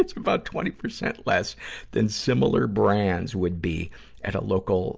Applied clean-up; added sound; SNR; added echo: none; none; none; none.